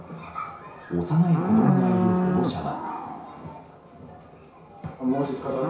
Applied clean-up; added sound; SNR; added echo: none; Livestock, farm animals, working animals; 0 dB; reverberation time 0.6 s.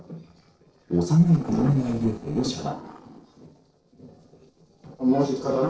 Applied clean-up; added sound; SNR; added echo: neural separator model SepFormer DNS4.